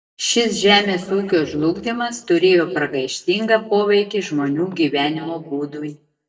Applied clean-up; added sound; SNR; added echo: neural mask model DeepFilterNet 3.